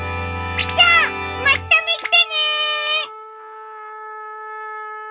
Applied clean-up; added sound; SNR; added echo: none; Trumpet; 14 dB; reverberation time 0.2 s.